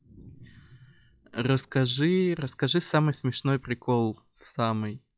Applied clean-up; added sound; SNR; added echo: classical method log-MMSE.